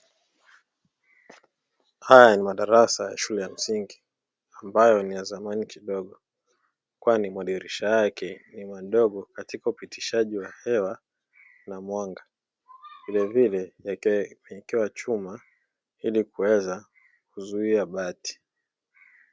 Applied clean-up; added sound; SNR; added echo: none; none; none; none.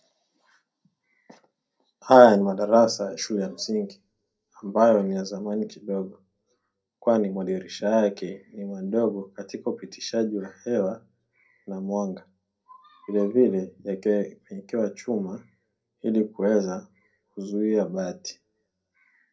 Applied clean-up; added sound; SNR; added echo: none; none; none; reverberation time 0.2 s.